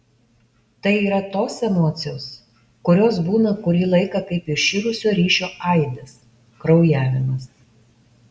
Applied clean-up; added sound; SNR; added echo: none; none; none; none.